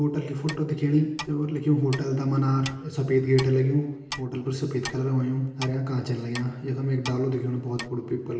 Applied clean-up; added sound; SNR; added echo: none; Clock; 17 dB; reverberation time 1.0 s.